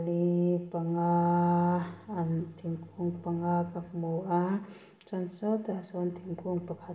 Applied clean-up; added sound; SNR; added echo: none; none; none; reverberation time 0.7 s.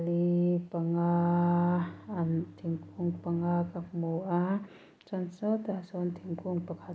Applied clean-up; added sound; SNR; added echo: none; none; none; none.